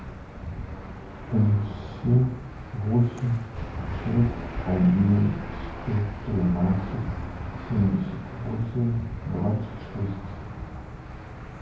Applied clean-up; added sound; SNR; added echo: none; Engine / Aircraft; 9 dB; reverberation time 0.9 s.